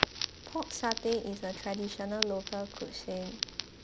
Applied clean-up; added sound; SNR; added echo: none; Crackle; 2 dB; none.